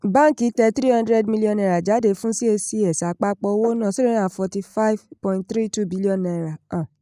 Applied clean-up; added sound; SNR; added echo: neural mask model Resemble Enhance denoiser.